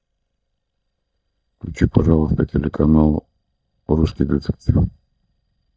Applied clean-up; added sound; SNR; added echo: neural mask model DeepFilterNet 3.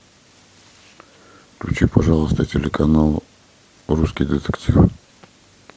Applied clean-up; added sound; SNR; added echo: none; none; none; none.